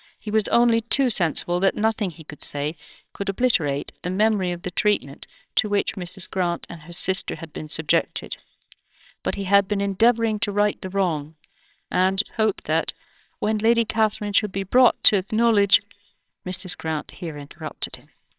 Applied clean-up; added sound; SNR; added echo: neural separator model SepFormer WHAMR!.